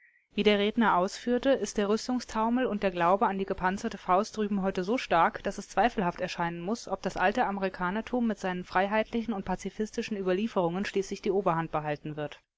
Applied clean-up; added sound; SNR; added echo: none; none; none; none.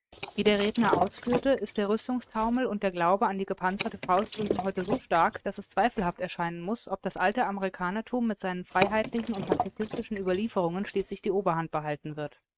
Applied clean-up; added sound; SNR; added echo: neural mask model RNNoise.